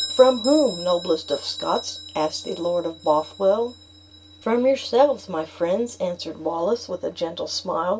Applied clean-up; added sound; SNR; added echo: none; Bell; 15 dB; reverberation time 0.2 s.